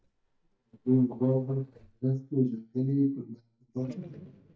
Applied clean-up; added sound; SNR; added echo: neural mask model DeepFilterNet 3.